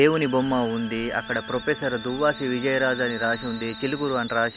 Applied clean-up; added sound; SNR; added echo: none; Bowed string instrument + Hiss; 13 dB; none.